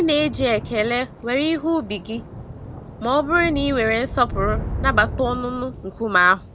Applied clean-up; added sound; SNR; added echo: none; Thunder / Rain; 9 dB; none.